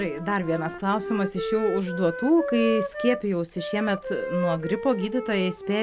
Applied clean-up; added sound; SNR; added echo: none; Wind instrument, woodwind instrument; 6 dB; none.